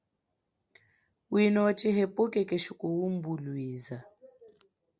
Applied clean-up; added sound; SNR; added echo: none; none; none; none.